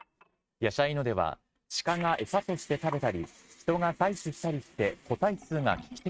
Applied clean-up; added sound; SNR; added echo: neural mask model RNNoise.